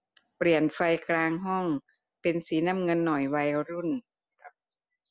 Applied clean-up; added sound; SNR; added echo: none; none; none; none.